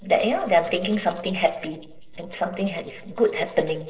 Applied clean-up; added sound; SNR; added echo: neural separator model SepFormer DNS4.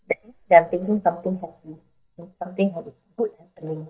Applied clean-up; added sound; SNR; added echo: neural mask model DeepFilterNet 3.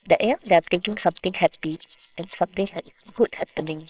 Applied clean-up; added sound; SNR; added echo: neural separator model SepFormer WHAMR!.